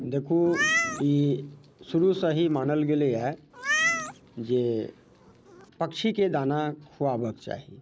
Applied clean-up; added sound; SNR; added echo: none; Meow; 5 dB; none.